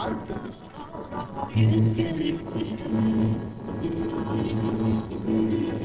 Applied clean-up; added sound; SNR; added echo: neural separator model SepFormer DNS4.